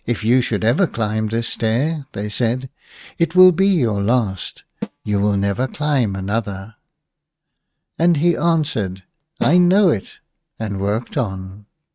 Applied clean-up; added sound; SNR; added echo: neural mask model RNNoise.